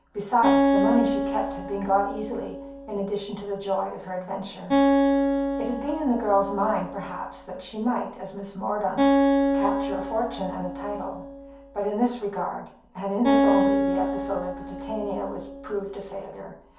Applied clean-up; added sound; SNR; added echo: none; Acoustic guitar; -2 dB; reverberation time 0.6 s.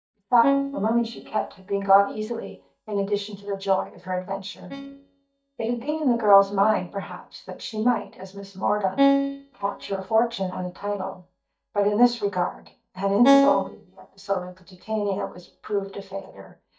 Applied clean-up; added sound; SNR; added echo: neural mask model DeepFilterNet 3.